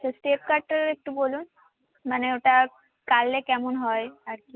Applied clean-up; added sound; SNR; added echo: none; none; none; none.